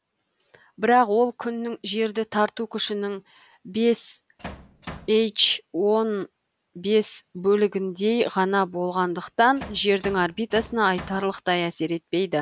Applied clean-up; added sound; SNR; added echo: none; Bass drum; 15 dB; none.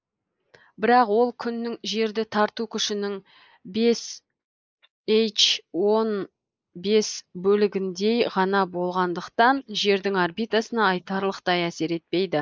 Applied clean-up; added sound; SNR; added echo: neural mask model Resemble Enhance denoiser.